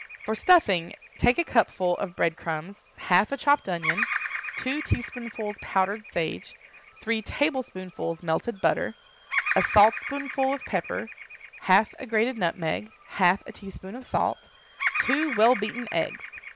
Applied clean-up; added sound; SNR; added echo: none; Bird vocalization, bird call, bird song; 9 dB; none.